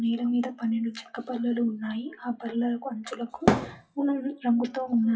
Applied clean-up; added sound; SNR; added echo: classical method WPE with log-MMSE.